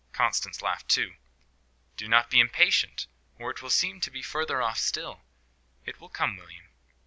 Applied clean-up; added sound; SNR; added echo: none; none; none; none.